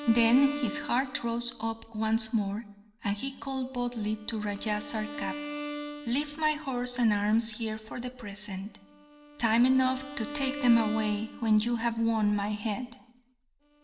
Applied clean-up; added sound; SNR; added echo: none; Bowed string instrument; 13 dB; reverberation time 1.0 s.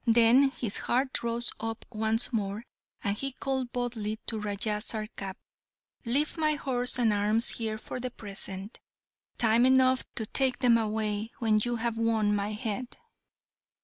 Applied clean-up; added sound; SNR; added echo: none; none; none; none.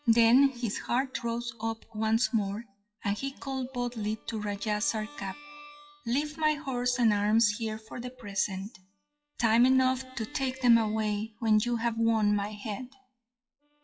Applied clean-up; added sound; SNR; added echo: classical method WPE with log-MMSE.